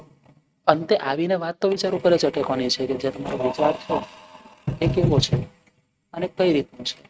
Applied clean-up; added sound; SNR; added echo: neural mask model RNNoise.